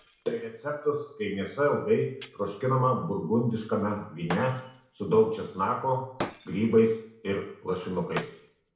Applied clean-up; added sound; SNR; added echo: none; Shatter; 16 dB; reverberation time 0.6 s.